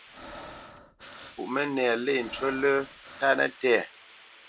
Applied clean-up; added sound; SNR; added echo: none; Breathing + Hiss; 18 dB; none.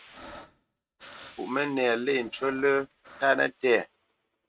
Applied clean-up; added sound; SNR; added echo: neural mask model RNNoise.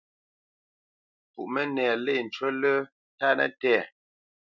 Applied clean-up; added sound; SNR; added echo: none; none; none; none.